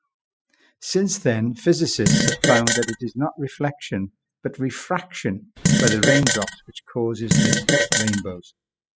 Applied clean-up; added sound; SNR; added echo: classical method spectral subtraction.